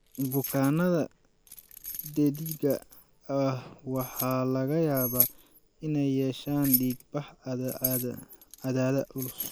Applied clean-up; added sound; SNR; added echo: none; Keys jangling; 7 dB; none.